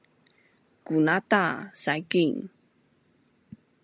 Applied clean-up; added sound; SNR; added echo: none; none; none; none.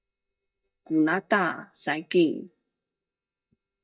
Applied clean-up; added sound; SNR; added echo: neural mask model DeepFilterNet 3.